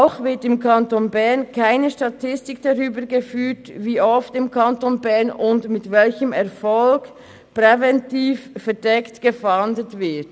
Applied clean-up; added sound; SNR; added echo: none; none; none; none.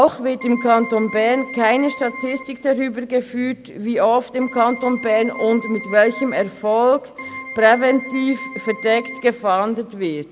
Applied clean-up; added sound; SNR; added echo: none; Keyboard (musical); 14 dB; none.